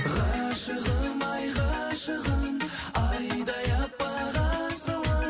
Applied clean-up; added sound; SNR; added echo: none; none; none; none.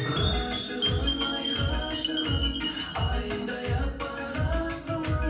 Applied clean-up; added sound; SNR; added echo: none; Chime; 6 dB; reverberation time 0.6 s.